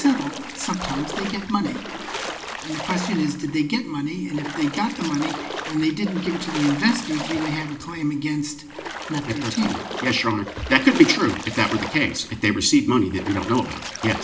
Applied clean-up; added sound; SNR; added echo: none; Splash, splatter; 10 dB; reverberation time 0.5 s.